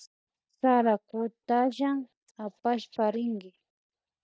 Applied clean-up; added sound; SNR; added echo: neural mask model DeepFilterNet 3.